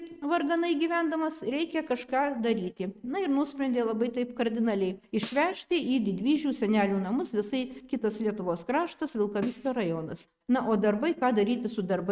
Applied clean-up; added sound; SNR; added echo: neural mask model RNNoise.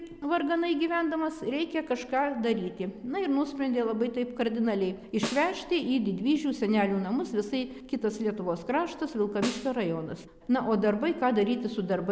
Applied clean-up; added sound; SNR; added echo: none; Snare drum; 12 dB; none.